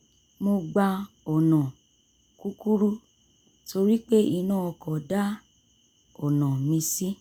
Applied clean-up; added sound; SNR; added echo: none; none; none; none.